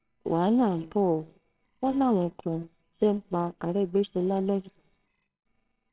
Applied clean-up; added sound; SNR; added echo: neural separator model SepFormer WHAMR!.